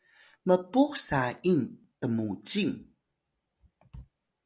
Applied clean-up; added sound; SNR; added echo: none; none; none; none.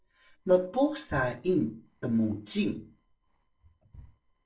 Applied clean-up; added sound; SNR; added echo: neural separator model SepFormer DNS4.